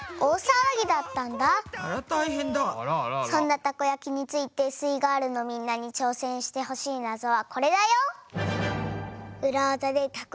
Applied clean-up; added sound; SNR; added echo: none; none; none; none.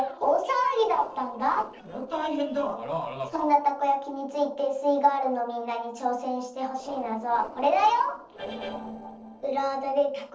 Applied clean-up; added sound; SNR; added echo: neural separator model SepFormer DNS4.